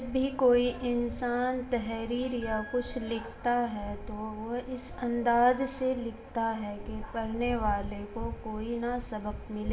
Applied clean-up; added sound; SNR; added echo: none; Piano; 19 dB; reverberation time 1.6 s.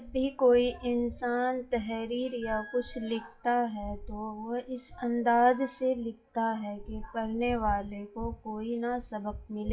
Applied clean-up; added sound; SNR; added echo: classical method WPE with log-MMSE.